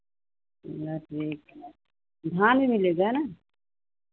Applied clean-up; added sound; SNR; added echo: none; none; none; none.